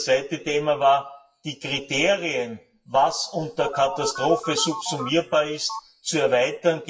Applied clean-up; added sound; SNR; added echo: classical method WPE with log-MMSE.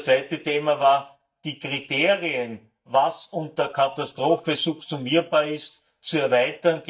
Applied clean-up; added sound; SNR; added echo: neural mask model DeepFilterNet 3.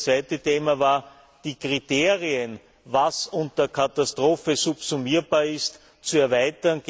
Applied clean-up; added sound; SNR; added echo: none; none; none; none.